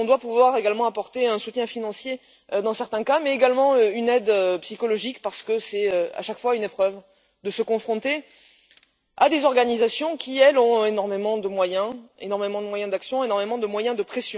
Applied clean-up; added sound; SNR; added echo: none; none; none; none.